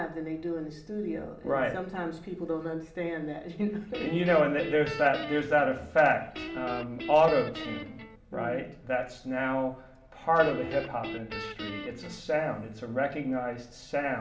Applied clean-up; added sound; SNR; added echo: none; Guitar; 10 dB; reverberation time 1.7 s.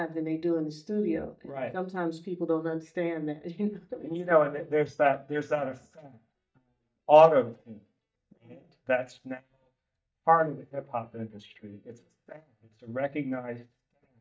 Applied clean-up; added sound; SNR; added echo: neural mask model DeepFilterNet 3.